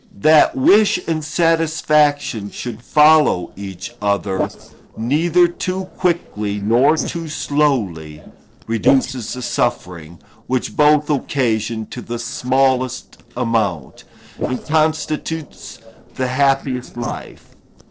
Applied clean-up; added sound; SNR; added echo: neural separator model SepFormer DNS4.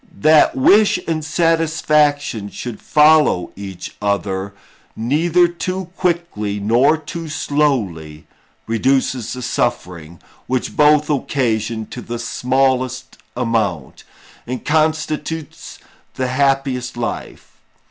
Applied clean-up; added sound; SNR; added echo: none; none; none; none.